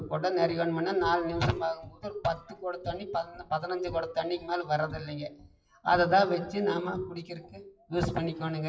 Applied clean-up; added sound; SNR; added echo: classical method WPE with log-MMSE.